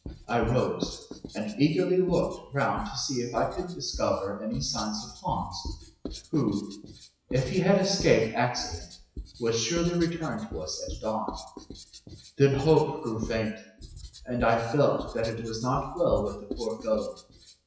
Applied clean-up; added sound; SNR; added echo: classical method WPE with log-MMSE.